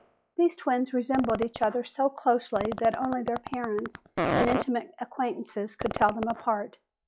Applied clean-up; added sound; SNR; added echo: classical method log-MMSE.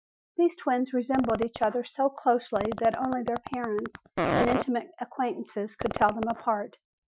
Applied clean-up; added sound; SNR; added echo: classical method Wiener filter.